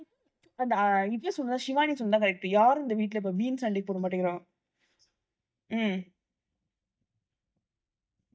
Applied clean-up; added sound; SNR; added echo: neural mask model DeepFilterNet 3.